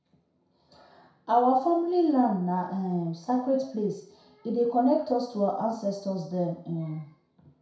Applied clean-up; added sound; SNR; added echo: none; none; none; reverberation time 0.6 s.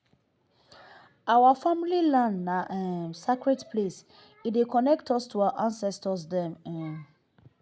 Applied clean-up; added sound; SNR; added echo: none; none; none; none.